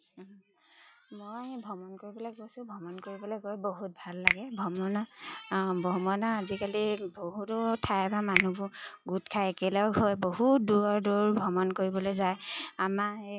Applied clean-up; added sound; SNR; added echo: classical method log-MMSE.